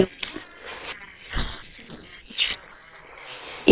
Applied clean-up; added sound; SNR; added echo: neural separator model SepFormer WHAM!.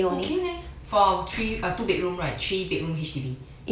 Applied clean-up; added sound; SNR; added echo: none; Explosion; 15 dB; none.